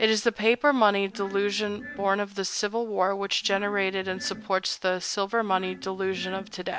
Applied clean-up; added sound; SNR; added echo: none; Glass; 17 dB; none.